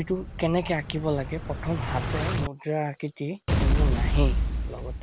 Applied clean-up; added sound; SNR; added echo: none; Explosion; -3 dB; none.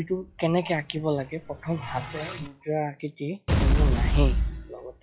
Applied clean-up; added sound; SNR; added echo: classical method log-MMSE.